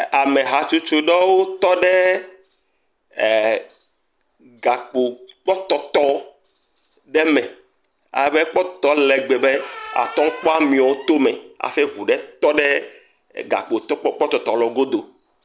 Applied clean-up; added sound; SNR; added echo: none; Squeak; 17 dB; none.